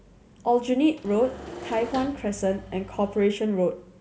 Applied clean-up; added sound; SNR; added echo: none; Engine / Mechanisms; 15 dB; none.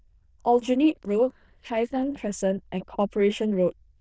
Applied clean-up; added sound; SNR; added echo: neural diffusion model UNIVERSE++.